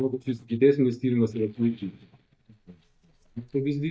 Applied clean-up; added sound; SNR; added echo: neural mask model DeepFilterNet 3.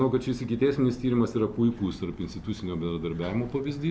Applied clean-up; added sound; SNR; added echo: none; none; none; none.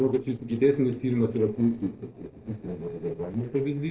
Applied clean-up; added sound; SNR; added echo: neural separator model SepFormer DNS4.